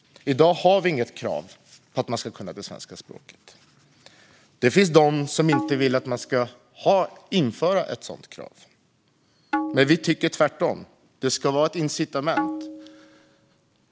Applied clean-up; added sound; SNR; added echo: none; Tabla; 8 dB; none.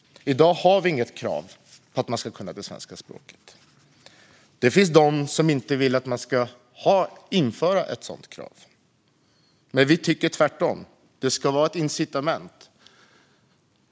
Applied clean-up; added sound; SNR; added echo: none; none; none; none.